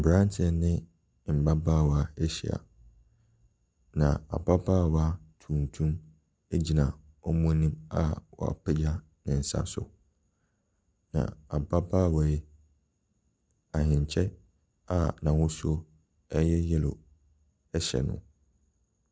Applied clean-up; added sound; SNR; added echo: none; none; none; none.